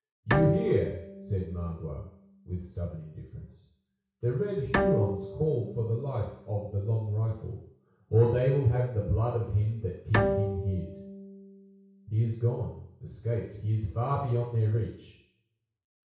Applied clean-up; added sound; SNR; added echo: none; Bowed string instrument; 6 dB; reverberation time 0.6 s.